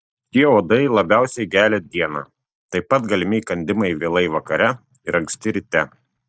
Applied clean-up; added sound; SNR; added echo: neural mask model DeepFilterNet 3.